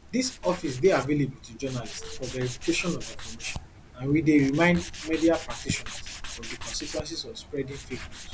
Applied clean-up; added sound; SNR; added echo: none; Tools; 12 dB; none.